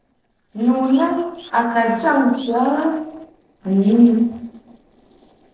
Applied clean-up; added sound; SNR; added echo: neural separator model SepFormer DNS4.